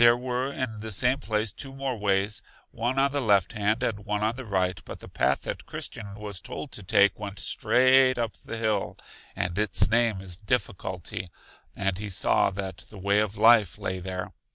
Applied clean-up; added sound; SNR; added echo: none; none; none; none.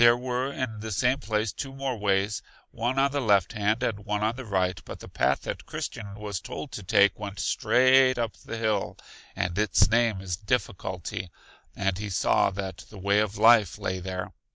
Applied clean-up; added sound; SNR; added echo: neural mask model Resemble Enhance denoiser.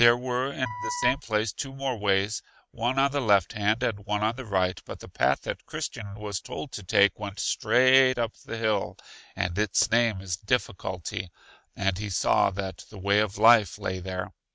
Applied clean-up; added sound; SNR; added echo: neural mask model RNNoise.